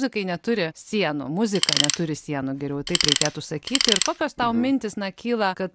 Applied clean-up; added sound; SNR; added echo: none; Tools; -1 dB; none.